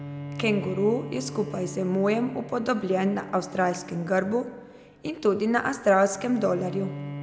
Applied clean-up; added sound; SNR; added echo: none; Bowed string instrument; 13 dB; none.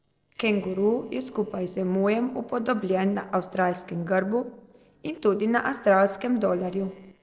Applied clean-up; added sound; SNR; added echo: neural separator model SepFormer DNS4.